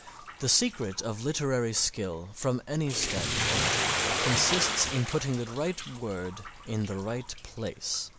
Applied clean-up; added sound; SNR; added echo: none; Bathtub (filling or washing); 3 dB; none.